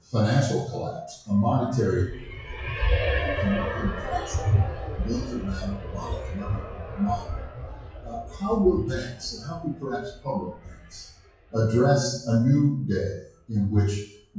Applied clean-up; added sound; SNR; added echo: classical method WPE with log-MMSE.